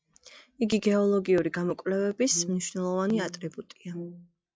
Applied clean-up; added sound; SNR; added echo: classical method log-MMSE.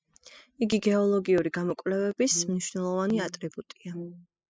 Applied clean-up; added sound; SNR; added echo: classical method spectral subtraction.